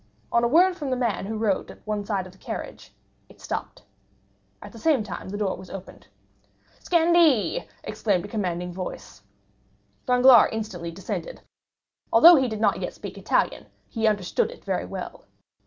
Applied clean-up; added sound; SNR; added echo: none; none; none; none.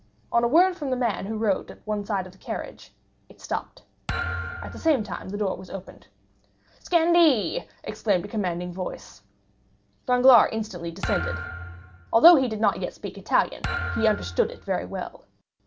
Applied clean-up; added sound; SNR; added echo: none; Thump, thud; 8 dB; none.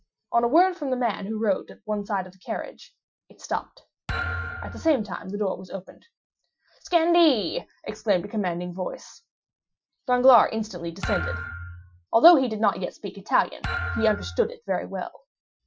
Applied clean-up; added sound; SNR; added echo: classical method Wiener filter.